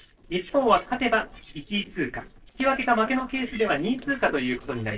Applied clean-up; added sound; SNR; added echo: neural separator model SepFormer DNS4.